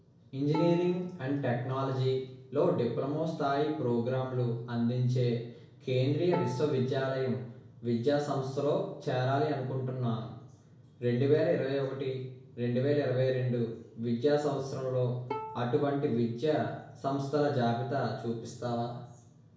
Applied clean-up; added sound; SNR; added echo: none; Bowed string instrument; 16 dB; reverberation time 0.6 s.